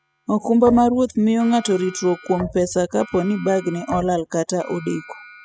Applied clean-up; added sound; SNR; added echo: classical method spectral subtraction.